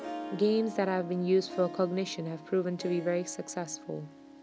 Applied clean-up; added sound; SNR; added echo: none; Harp; 13 dB; none.